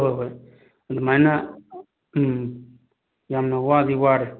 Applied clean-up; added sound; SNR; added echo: none; none; none; none.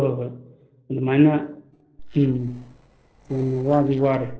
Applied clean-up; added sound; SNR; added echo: neural separator model SepFormer DNS4.